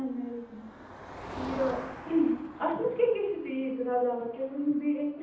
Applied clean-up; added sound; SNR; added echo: none; Motor vehicle (road); 14 dB; reverberation time 0.8 s.